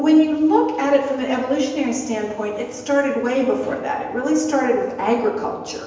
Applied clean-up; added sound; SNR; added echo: none; none; none; reverberation time 1.0 s.